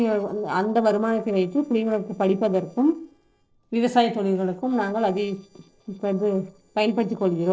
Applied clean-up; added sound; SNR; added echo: neural separator model SepFormer DNS4.